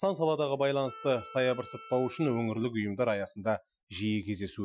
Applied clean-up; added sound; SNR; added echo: classical method Wiener filter.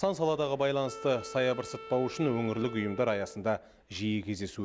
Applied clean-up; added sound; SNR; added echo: none; Wind instrument, woodwind instrument; 15 dB; none.